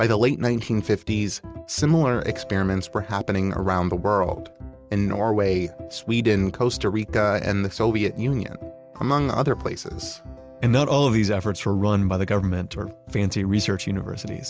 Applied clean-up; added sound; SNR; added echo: none; none; none; none.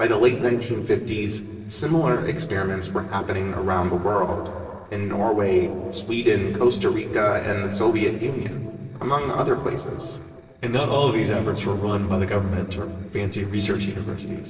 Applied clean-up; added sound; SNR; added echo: neural separator model SepFormer DNS4.